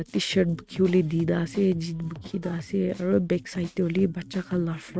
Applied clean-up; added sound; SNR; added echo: neural mask model RNNoise.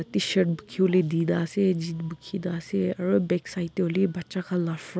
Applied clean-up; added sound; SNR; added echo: none; none; none; none.